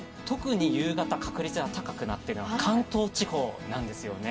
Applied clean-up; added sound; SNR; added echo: none; Tabla; 7 dB; reverberation time 1.9 s.